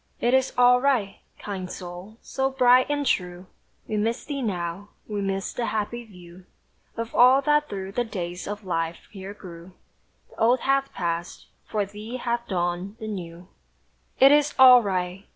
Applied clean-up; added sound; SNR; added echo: none; none; none; none.